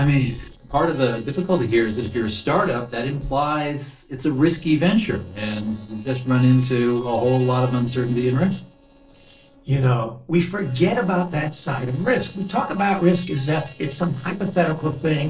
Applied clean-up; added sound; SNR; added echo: neural separator model SepFormer DNS4.